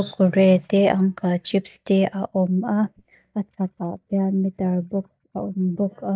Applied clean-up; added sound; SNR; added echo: neural mask model DeepFilterNet 3.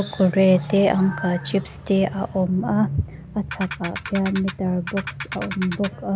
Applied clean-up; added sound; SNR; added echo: none; Ratchet, pawl; 12 dB; none.